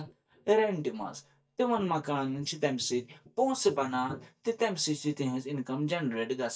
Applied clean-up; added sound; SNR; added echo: neural mask model DeepFilterNet 3.